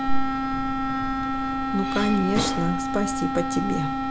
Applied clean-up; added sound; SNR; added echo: none; Wind instrument, woodwind instrument; 2 dB; none.